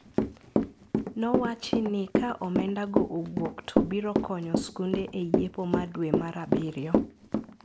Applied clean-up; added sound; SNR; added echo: none; Walk, footsteps / Run; -3 dB; none.